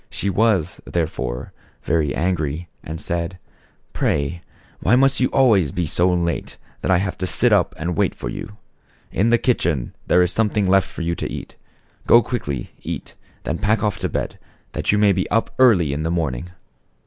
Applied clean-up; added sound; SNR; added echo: none; none; none; none.